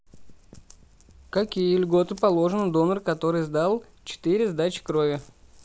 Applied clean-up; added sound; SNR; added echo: none; none; none; none.